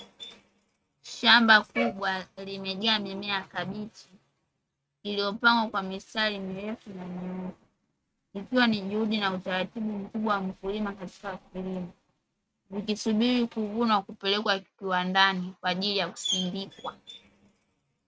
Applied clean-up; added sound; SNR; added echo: neural mask model RNNoise.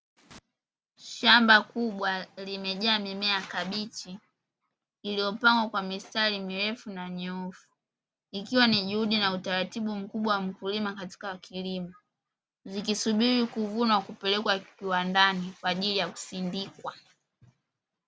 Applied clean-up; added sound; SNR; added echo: none; none; none; none.